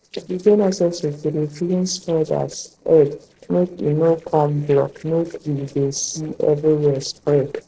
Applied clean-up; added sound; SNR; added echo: neural separator model SepFormer DNS4.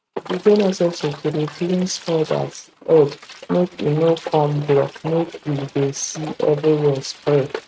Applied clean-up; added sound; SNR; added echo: neural mask model RNNoise.